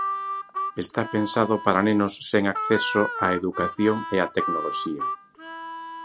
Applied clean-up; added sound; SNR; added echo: none; Harmonica; 6 dB; none.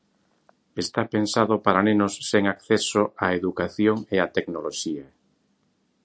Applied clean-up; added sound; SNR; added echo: none; none; none; none.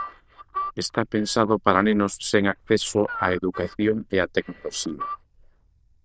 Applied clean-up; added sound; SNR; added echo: neural diffusion model UNIVERSE++.